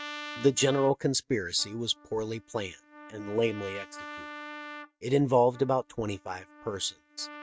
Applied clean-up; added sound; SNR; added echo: neural mask model RNNoise.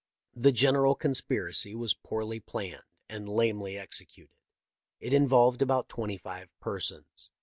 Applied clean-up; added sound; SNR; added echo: none; none; none; none.